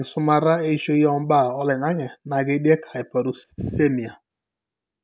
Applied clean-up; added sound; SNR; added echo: none; none; none; none.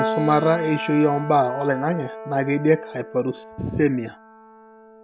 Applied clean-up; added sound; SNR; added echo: none; Piano; 10 dB; none.